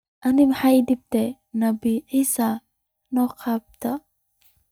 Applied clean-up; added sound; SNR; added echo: neural mask model DeepFilterNet 3.